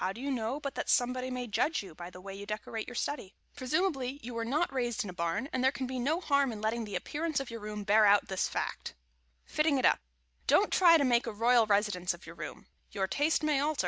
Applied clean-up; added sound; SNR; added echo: none; none; none; none.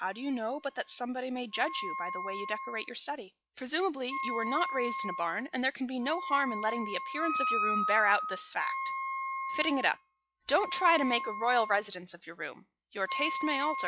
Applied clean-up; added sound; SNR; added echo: classical method log-MMSE.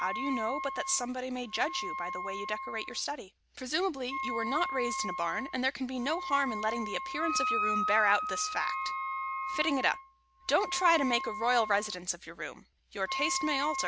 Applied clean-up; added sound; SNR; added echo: none; Wind instrument, woodwind instrument + Wind instrument, woodwind instrument; 4 dB; none.